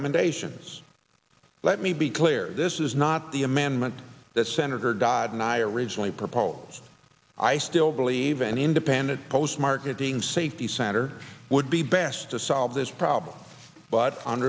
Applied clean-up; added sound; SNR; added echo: none; none; none; none.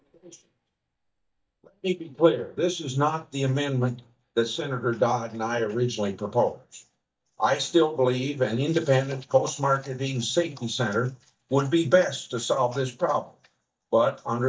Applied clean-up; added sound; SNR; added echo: neural mask model DeepFilterNet 3.